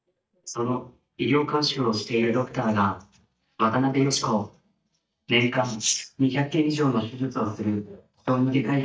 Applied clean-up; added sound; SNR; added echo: neural mask model DeepFilterNet 3.